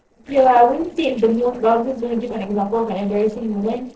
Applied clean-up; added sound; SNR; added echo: neural separator model SepFormer DNS4.